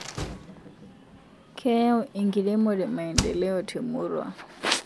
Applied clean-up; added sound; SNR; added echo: none; Slam; 10 dB; none.